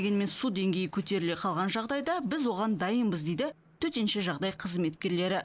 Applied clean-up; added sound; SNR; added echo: none; none; none; none.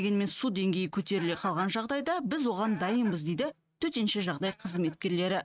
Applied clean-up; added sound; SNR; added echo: neural mask model RNNoise.